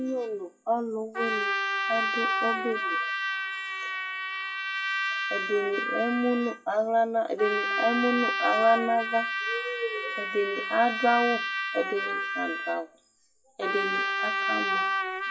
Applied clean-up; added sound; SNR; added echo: classical method WPE with log-MMSE.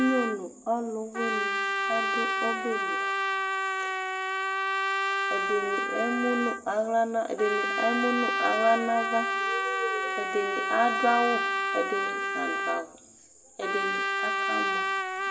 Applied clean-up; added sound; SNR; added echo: none; Trumpet; -1 dB; reverberation time 0.6 s.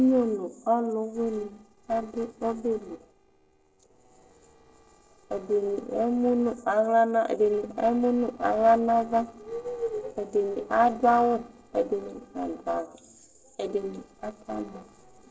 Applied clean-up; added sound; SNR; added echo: neural separator model SepFormer DNS4.